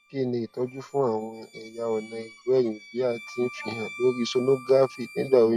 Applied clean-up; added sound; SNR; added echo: classical method log-MMSE.